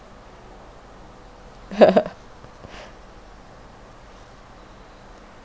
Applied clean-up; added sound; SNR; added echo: none; none; none; none.